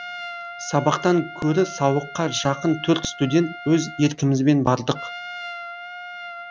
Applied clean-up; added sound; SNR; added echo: none; Trumpet; 13 dB; none.